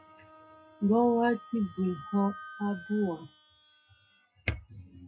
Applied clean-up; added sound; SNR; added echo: classical method WPE with log-MMSE.